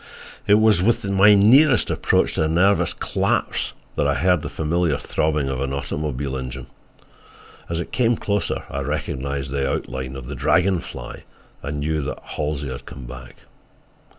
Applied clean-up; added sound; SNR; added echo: none; none; none; none.